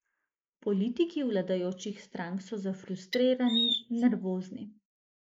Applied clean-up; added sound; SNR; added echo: neural mask model Resemble Enhance denoiser.